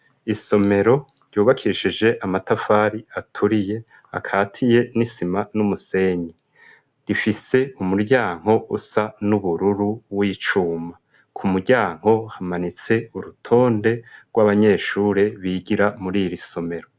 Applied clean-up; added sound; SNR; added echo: none; none; none; none.